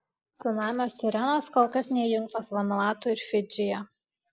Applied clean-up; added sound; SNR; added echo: neural separator model SepFormer DNS4.